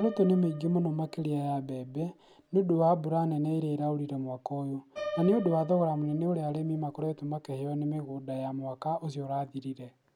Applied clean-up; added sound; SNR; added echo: none; Piano; 17 dB; none.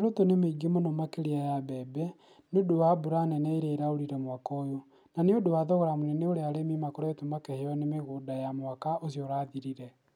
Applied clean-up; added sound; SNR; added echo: none; none; none; none.